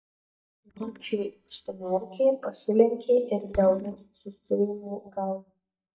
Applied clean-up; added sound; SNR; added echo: neural mask model DeepFilterNet 3.